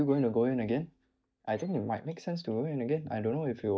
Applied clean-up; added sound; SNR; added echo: neural mask model DeepFilterNet 3.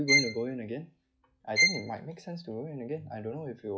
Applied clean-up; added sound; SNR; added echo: classical method log-MMSE.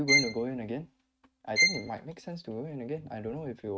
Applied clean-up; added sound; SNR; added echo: neural mask model RNNoise.